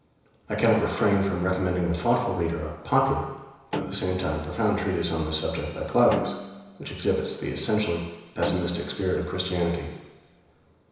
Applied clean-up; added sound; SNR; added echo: none; Snare drum; 13 dB; reverberation time 1.0 s.